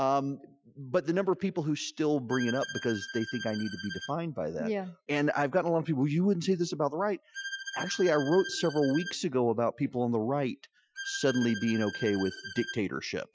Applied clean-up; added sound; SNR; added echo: classical method Wiener filter.